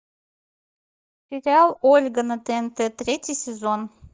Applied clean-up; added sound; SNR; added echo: neural mask model DeepFilterNet 3.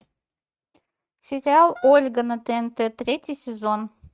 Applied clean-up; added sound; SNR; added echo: neural mask model RNNoise.